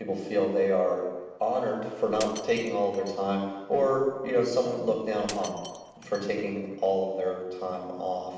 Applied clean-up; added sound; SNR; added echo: none; Shatter; 19 dB; reverberation time 1.2 s.